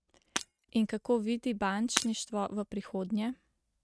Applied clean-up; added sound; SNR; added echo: neural mask model RNNoise.